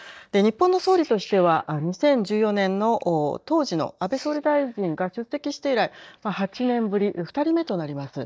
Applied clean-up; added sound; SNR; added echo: neural mask model DeepFilterNet 3.